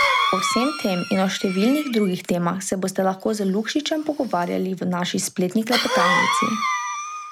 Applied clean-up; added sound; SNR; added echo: none; Cough; 3 dB; none.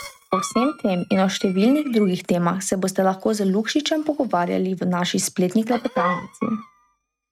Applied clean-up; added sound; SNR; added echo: neural mask model RNNoise.